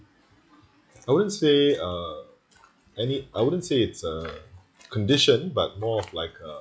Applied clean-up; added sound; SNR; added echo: classical method log-MMSE.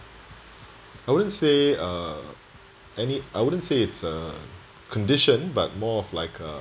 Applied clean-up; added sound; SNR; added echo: none; none; none; none.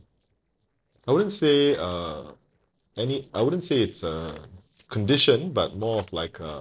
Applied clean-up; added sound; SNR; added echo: neural separator model SepFormer DNS4.